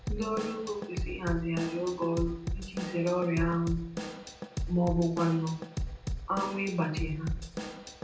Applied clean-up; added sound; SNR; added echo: none; Drum / Drum kit; 5 dB; reverberation time 0.6 s.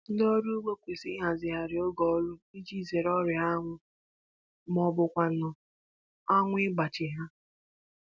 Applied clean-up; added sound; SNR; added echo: none; none; none; none.